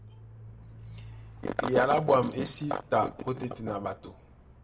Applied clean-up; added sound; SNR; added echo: none; Car; 19 dB; reverberation time 0.3 s.